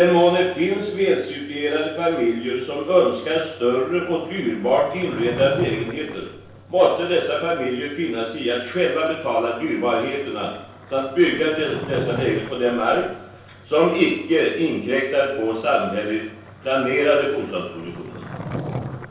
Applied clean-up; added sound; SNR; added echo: none; Skateboard; 16 dB; reverberation time 0.7 s.